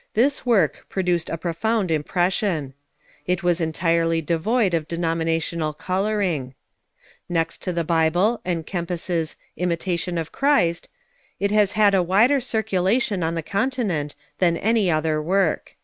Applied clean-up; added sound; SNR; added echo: neural mask model RNNoise.